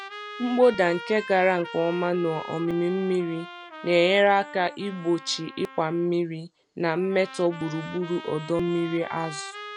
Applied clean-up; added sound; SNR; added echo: none; Trumpet; 15 dB; none.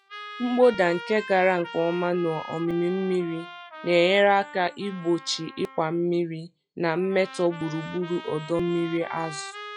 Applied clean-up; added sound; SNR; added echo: classical method log-MMSE.